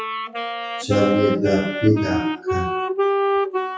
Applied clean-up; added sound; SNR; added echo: classical method WPE with log-MMSE.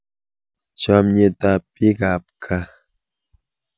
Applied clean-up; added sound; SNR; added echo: none; none; none; none.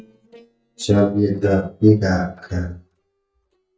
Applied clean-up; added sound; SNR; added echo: neural mask model DeepFilterNet 3.